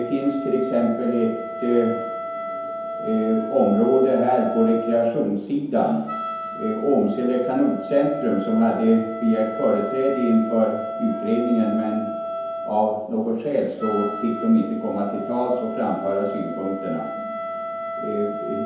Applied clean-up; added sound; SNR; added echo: none; Wind instrument, woodwind instrument; 9 dB; reverberation time 0.9 s.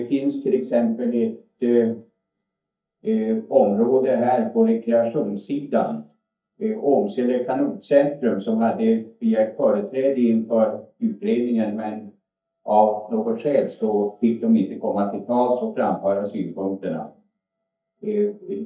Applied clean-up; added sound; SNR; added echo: neural mask model DeepFilterNet 3.